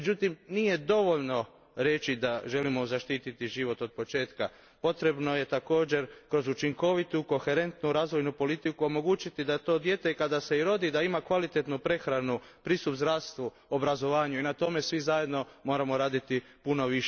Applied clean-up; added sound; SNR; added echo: none; none; none; none.